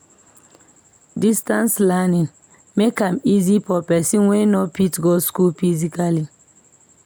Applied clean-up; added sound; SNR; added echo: none; none; none; none.